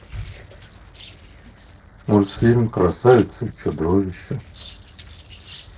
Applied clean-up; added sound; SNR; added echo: neural separator model SepFormer DNS4.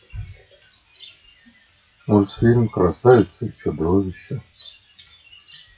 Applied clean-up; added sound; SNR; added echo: classical method WPE with log-MMSE.